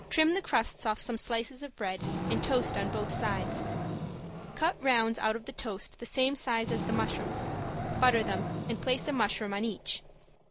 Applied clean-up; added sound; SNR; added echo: none; Wild animals; 6 dB; none.